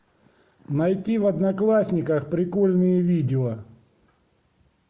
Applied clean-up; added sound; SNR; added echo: none; none; none; none.